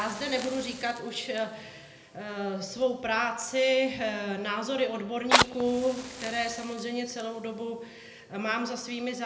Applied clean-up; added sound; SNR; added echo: none; Fire; 5 dB; reverberation time 0.8 s.